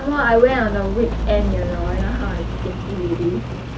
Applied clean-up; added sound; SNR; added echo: none; Rain; 3 dB; none.